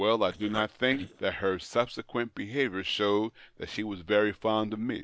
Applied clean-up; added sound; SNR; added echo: neural separator model SepFormer DNS4.